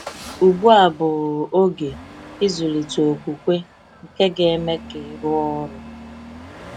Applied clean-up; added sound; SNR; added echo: none; Engine starting / Accelerating, revving, vroom / Motor vehicle (road); 18 dB; none.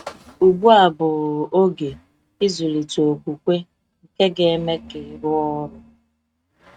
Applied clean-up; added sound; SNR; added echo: neural mask model RNNoise.